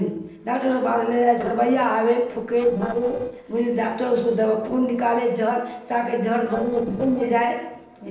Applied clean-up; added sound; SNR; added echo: neural separator model SepFormer DNS4.